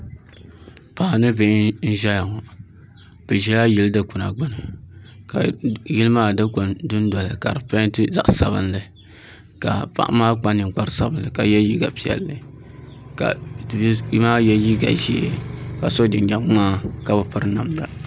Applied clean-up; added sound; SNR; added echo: none; none; none; none.